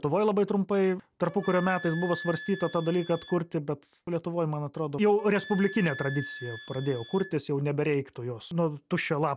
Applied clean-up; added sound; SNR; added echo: none; Wind instrument, woodwind instrument; 16 dB; none.